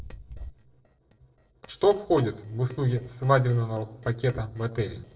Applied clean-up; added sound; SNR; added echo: neural separator model SepFormer DNS4.